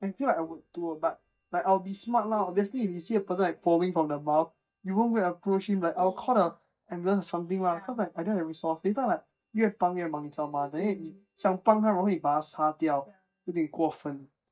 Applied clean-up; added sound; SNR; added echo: neural mask model DeepFilterNet 3.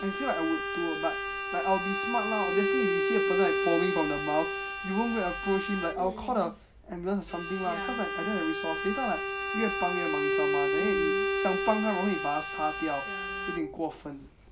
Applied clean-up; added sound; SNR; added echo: none; Bowed string instrument; 0 dB; none.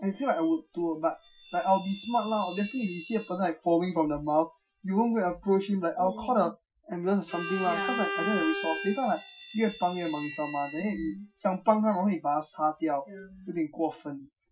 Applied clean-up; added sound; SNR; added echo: classical method Wiener filter.